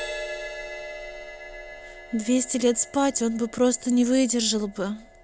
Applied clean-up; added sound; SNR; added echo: none; Crash cymbal; 13 dB; none.